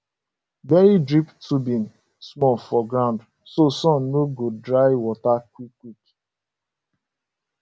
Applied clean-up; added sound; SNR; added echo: none; none; none; none.